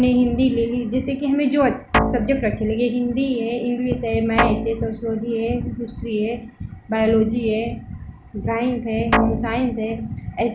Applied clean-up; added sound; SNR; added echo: none; Guitar; 2 dB; none.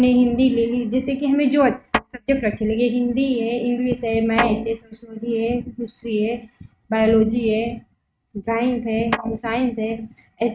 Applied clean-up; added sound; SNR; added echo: neural mask model RNNoise.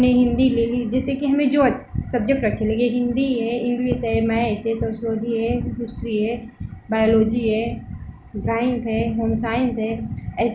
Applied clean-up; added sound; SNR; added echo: none; none; none; none.